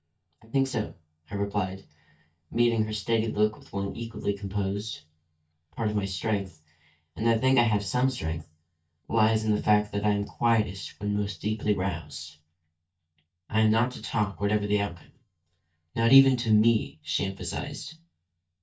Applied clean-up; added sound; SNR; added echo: neural mask model DeepFilterNet 3.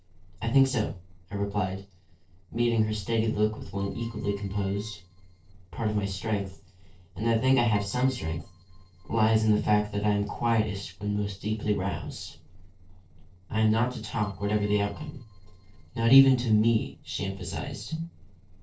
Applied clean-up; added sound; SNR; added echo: neural separator model SepFormer DNS4.